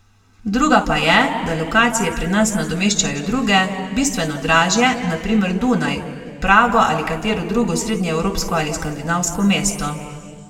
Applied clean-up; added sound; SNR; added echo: none; none; none; reverberation time 1.9 s.